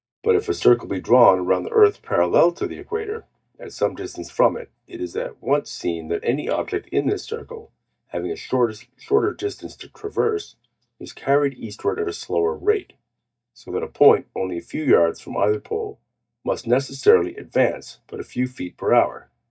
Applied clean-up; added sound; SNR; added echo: neural mask model DeepFilterNet 3.